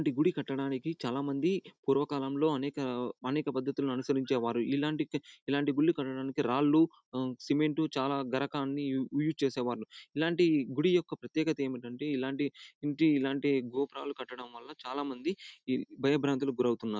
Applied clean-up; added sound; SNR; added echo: none; none; none; none.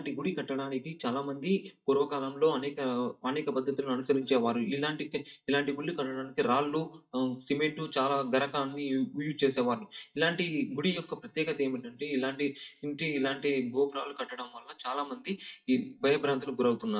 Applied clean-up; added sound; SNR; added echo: neural mask model DeepFilterNet 3.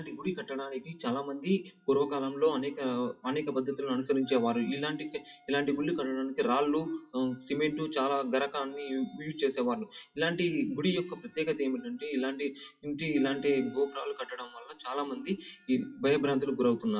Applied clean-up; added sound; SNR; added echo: classical method WPE with log-MMSE.